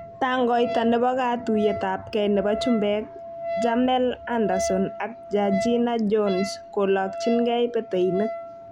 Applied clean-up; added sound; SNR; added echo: none; Wind instrument, woodwind instrument; 8 dB; none.